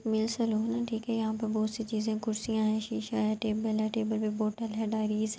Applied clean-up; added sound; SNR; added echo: none; none; none; none.